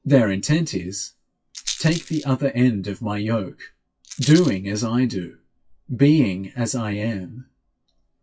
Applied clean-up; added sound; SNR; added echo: classical method WPE with log-MMSE.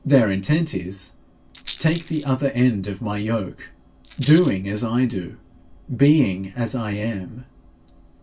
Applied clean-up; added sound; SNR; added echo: none; Rattle; 18 dB; reverberation time 0.2 s.